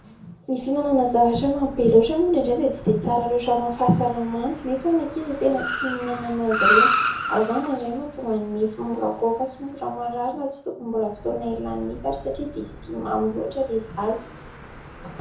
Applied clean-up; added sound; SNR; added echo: none; Car; 7 dB; reverberation time 0.6 s.